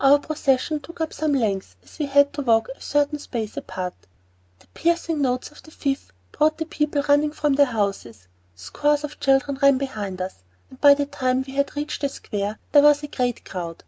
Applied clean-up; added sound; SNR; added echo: none; none; none; none.